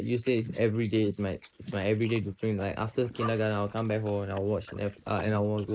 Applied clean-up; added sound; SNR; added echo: neural mask model Resemble Enhance denoiser.